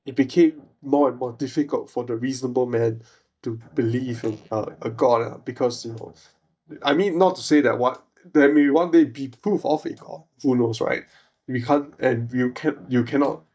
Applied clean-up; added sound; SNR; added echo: neural mask model DeepFilterNet 3.